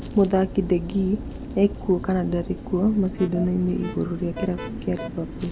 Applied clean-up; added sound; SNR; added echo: none; Mechanical fan + Alarm; 10 dB; none.